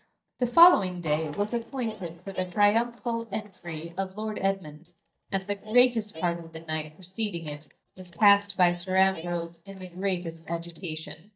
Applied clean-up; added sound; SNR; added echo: neural mask model DeepFilterNet 3.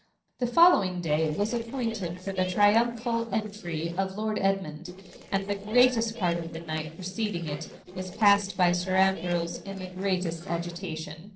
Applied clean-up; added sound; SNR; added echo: neural separator model SepFormer DNS4.